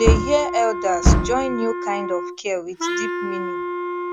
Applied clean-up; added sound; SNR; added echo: none; Wind instrument, woodwind instrument + Wood; -2 dB; none.